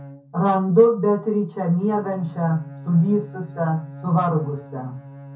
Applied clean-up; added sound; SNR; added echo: none; Bowed string instrument; 18 dB; reverberation time 0.3 s.